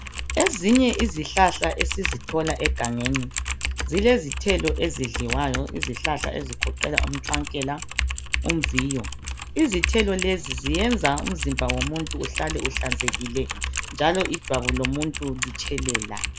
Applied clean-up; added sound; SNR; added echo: none; Typing; 2 dB; none.